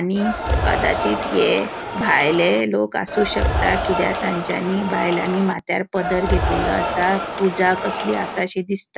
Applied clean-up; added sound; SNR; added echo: none; Cheering; 2 dB; none.